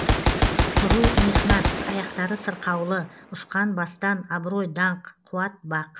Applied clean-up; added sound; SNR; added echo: none; Gunshot, gunfire; -1 dB; none.